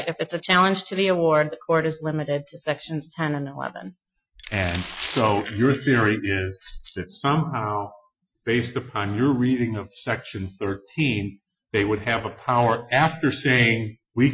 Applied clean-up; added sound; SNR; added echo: classical method Wiener filter.